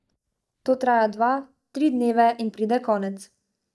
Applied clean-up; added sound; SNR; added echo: neural mask model DeepFilterNet 3.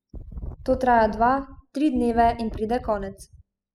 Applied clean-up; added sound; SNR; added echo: classical method spectral subtraction.